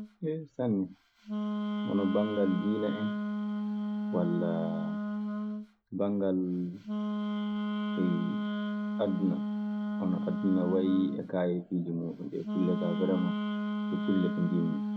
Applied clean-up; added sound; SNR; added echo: none; Wind instrument, woodwind instrument; 1 dB; none.